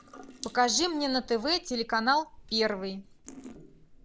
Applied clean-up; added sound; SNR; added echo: none; Drip / Sink (filling or washing) / Water tap, faucet; 19 dB; none.